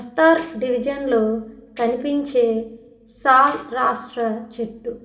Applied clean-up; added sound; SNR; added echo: none; Tambourine; 18 dB; reverberation time 1.9 s.